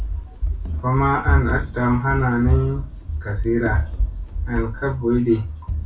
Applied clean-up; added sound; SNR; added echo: none; Run; 2 dB; reverberation time 0.2 s.